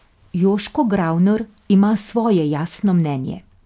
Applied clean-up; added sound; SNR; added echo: none; none; none; none.